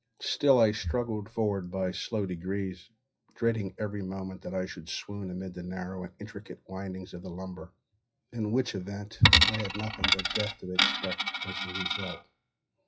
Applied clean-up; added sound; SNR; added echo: classical method WPE with log-MMSE.